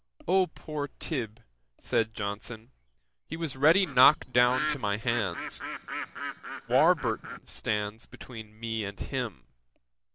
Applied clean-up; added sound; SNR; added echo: none; Bird; 8 dB; none.